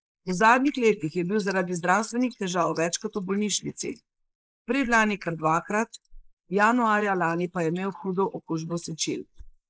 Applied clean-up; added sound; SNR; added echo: neural mask model Resemble Enhance denoiser.